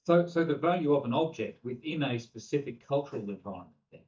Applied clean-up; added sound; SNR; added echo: neural mask model DeepFilterNet 3.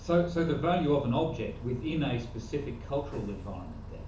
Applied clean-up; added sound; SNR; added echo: none; Bus; 12 dB; reverberation time 0.8 s.